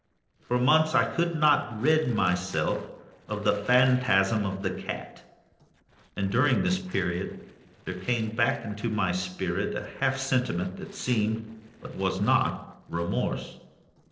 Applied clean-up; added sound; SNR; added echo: neural separator model SepFormer DNS4.